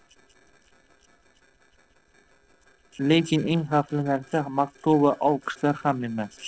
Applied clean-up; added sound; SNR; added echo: neural separator model SepFormer DNS4.